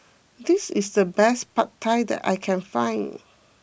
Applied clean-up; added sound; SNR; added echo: none; none; none; none.